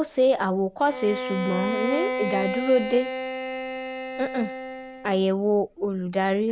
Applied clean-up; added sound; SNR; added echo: none; Bowed string instrument; 7 dB; none.